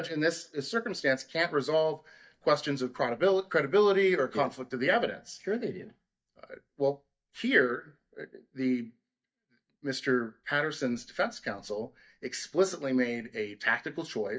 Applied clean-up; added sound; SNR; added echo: neural mask model DeepFilterNet 3.